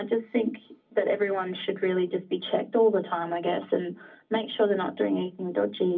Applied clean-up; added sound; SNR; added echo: none; none; none; reverberation time 0.4 s.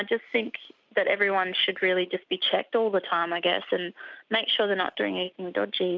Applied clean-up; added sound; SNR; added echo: none; none; none; none.